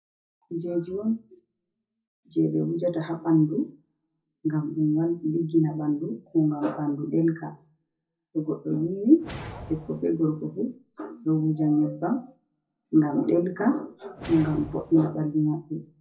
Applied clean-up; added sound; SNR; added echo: none; Whoosh, swoosh, swish; 16 dB; reverberation time 0.4 s.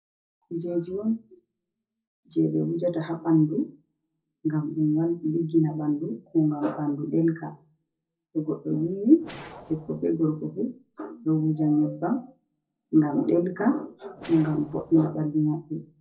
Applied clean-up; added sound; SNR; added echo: neural separator model SepFormer DNS4.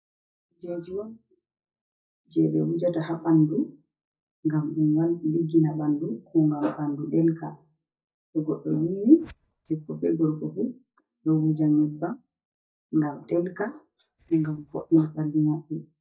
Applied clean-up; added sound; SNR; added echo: neural mask model DeepFilterNet 3.